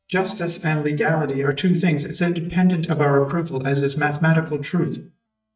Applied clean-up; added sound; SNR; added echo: neural mask model DeepFilterNet 3.